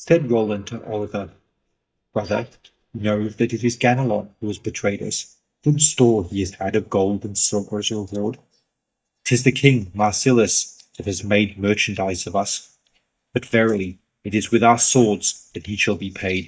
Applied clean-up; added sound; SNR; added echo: neural mask model DeepFilterNet 3.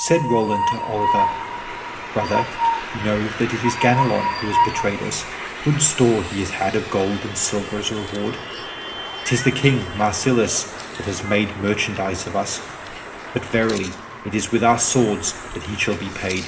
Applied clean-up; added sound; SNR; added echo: none; Train; 5 dB; reverberation time 2.5 s.